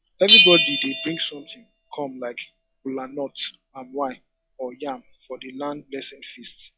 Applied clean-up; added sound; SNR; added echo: classical method log-MMSE.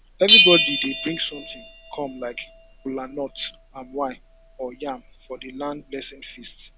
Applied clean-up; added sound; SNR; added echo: none; Bell; -3 dB; none.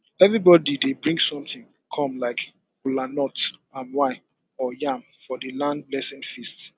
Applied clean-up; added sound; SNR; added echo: none; none; none; none.